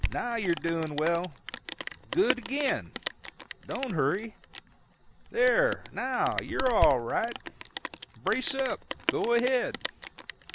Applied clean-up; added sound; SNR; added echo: none; Rain; 7 dB; none.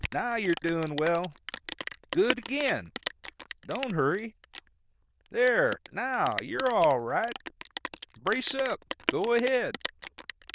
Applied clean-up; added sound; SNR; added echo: neural diffusion model UNIVERSE++.